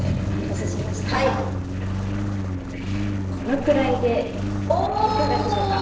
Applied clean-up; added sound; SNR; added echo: neural separator model SepFormer DNS4.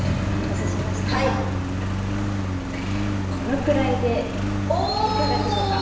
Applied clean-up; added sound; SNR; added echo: none; Engine; -1 dB; reverberation time 0.9 s.